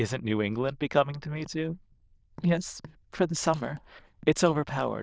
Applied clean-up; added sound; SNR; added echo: neural diffusion model UNIVERSE++.